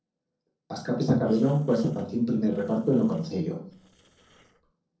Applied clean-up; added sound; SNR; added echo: neural separator model SepFormer DNS4.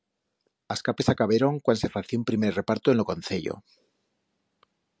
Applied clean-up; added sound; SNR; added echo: none; none; none; none.